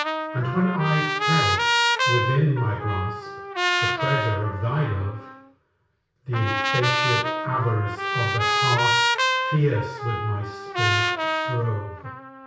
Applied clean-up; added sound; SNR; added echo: none; Trumpet; -1 dB; reverberation time 0.6 s.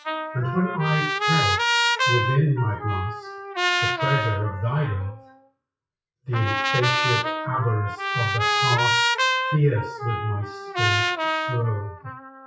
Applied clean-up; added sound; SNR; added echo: classical method WPE with log-MMSE.